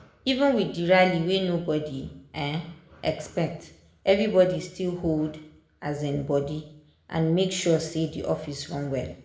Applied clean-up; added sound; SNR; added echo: none; none; none; reverberation time 0.6 s.